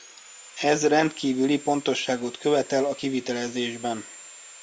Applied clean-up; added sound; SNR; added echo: none; Sawing; 19 dB; none.